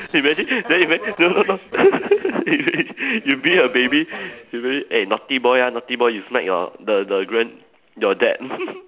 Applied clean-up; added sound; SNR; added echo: none; none; none; none.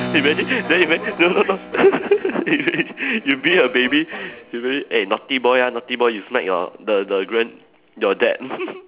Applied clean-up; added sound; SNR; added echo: none; Keyboard (musical); 17 dB; none.